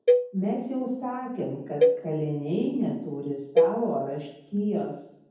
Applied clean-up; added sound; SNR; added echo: none; Cowbell; -1 dB; reverberation time 0.9 s.